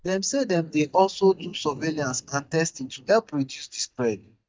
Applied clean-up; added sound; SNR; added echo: neural mask model DeepFilterNet 3.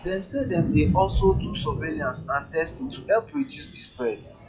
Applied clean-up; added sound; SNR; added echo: classical method log-MMSE.